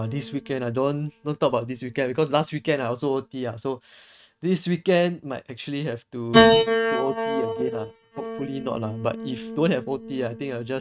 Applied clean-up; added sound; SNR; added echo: neural mask model RNNoise.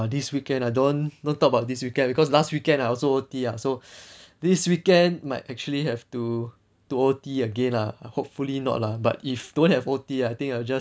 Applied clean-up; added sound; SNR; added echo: none; none; none; none.